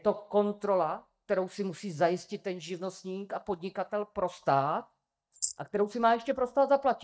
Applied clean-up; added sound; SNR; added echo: neural mask model DeepFilterNet 3.